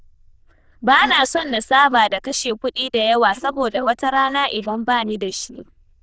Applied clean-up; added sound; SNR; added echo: neural diffusion model UNIVERSE++.